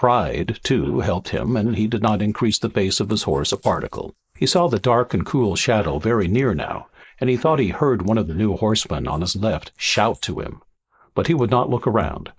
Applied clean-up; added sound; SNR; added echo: neural mask model Resemble Enhance denoiser.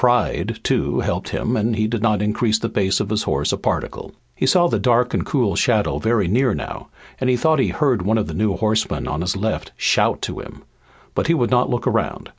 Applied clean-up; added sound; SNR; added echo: none; none; none; none.